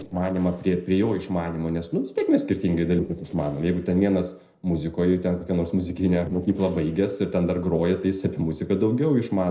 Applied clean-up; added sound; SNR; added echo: neural separator model SepFormer DNS4.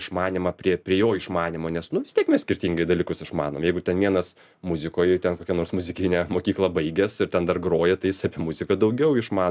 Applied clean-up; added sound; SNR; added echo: none; none; none; none.